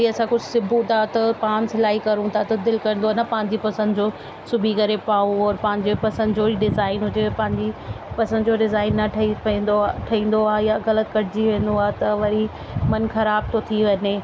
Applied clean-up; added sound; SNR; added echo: none; none; none; none.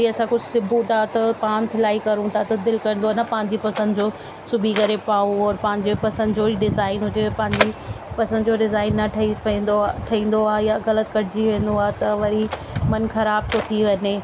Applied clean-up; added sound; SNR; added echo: none; Mechanisms; 15 dB; none.